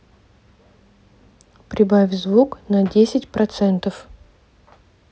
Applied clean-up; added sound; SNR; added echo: none; none; none; none.